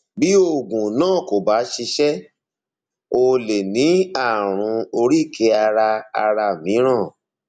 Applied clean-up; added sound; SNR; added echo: none; none; none; none.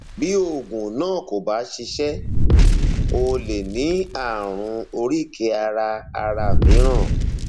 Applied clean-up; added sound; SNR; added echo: none; Fire; -4 dB; none.